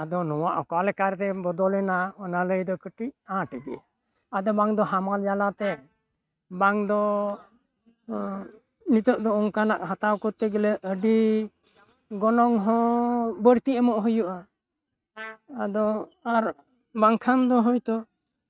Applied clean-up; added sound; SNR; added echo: neural mask model RNNoise.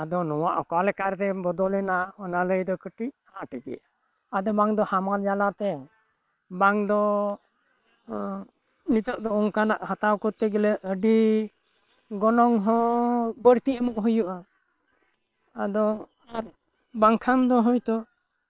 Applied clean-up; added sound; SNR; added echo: neural separator model SepFormer WHAM!.